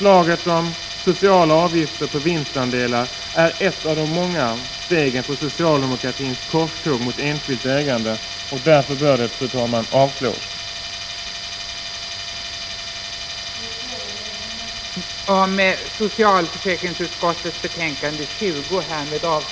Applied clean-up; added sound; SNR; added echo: none; Tools; 9 dB; none.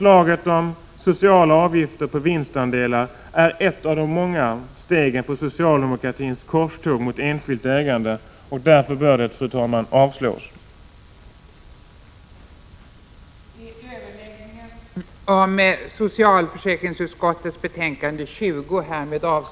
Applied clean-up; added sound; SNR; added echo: none; none; none; none.